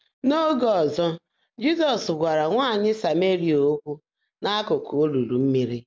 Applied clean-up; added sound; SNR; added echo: none; none; none; none.